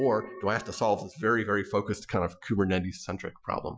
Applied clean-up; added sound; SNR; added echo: classical method Wiener filter.